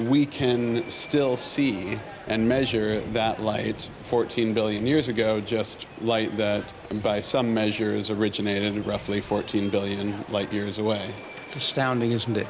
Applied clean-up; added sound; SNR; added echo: none; Thunder / Rain + Subway, metro, underground; 15 dB; none.